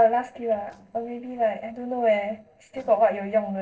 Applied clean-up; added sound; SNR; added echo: neural separator model SepFormer DNS4.